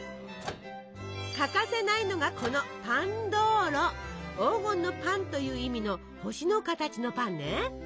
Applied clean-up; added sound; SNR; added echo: none; Microwave oven; 15 dB; none.